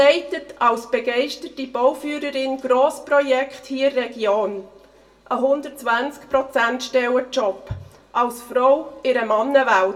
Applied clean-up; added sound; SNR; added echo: none; none; none; reverberation time 0.2 s.